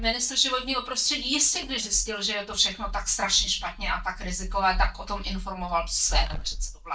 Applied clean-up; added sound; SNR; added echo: neural mask model DeepFilterNet 3.